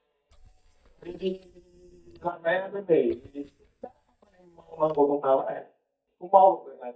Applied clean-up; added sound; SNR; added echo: neural mask model DeepFilterNet 3.